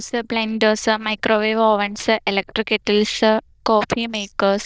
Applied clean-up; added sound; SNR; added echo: neural diffusion model UNIVERSE++.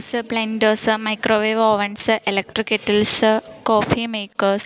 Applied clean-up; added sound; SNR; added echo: none; none; none; none.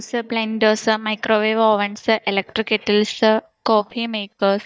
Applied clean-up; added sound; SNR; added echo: neural mask model DeepFilterNet 3.